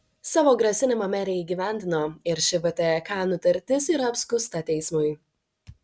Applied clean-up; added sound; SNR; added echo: none; none; none; none.